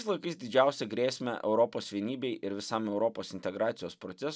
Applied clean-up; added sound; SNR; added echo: none; none; none; none.